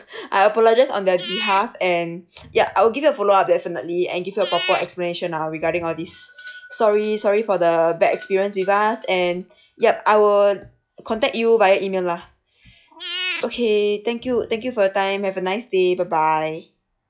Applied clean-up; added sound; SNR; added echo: classical method log-MMSE.